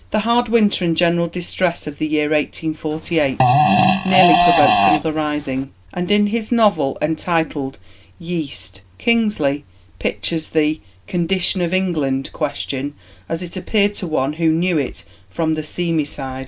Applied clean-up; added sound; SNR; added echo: none; Fart; -4 dB; none.